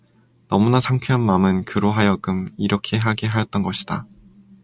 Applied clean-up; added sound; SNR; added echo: none; none; none; none.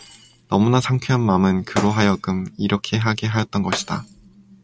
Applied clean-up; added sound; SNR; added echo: none; Shatter; 15 dB; none.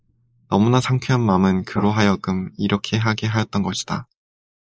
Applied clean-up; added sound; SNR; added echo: neural mask model Resemble Enhance denoiser.